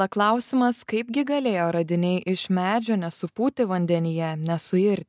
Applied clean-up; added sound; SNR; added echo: none; none; none; none.